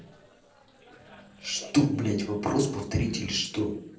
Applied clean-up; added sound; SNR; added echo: neural separator model SepFormer DNS4.